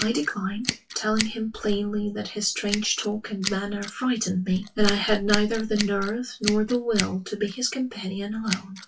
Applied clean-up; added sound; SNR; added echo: classical method WPE with log-MMSE.